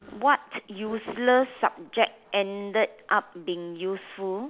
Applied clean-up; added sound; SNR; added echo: none; none; none; none.